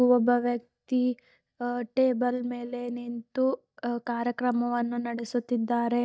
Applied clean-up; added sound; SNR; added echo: neural mask model DeepFilterNet 3.